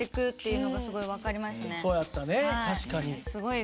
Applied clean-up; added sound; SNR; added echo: none; none; none; none.